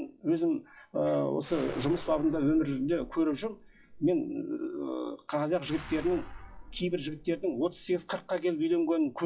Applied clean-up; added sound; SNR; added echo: classical method WPE with log-MMSE.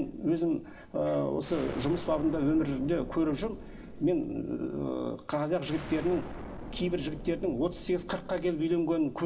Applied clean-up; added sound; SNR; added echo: none; Explosion; 13 dB; reverberation time 0.5 s.